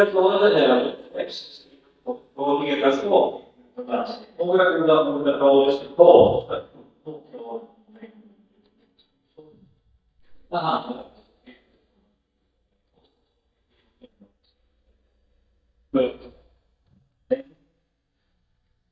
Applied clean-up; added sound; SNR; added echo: neural mask model DeepFilterNet 3.